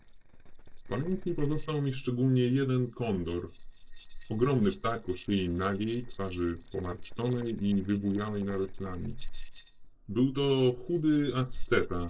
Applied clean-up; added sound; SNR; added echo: neural separator model SepFormer DNS4.